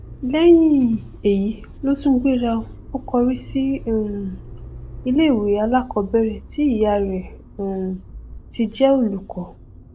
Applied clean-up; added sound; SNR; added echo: none; Motor vehicle (road); 16 dB; none.